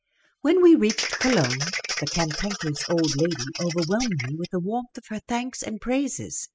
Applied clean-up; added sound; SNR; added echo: classical method spectral subtraction.